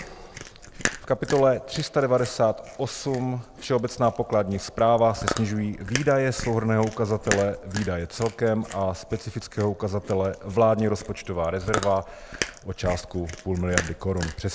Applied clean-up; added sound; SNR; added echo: none; Chewing, mastication; 11 dB; none.